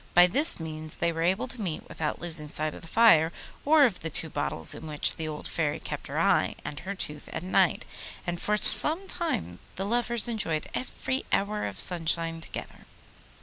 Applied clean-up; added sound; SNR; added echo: none; none; none; none.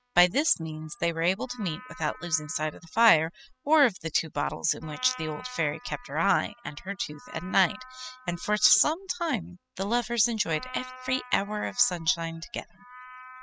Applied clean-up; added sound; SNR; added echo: classical method spectral subtraction.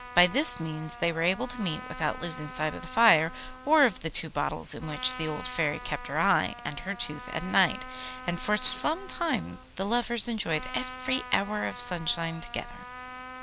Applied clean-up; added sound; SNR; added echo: none; Trumpet; 15 dB; none.